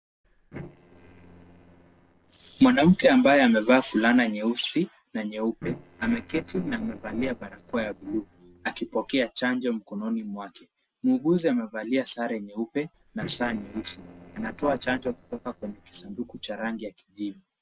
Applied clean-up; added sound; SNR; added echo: neural separator model SepFormer DNS4.